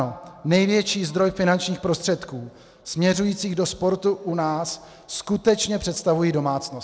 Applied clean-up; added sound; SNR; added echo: none; none; none; none.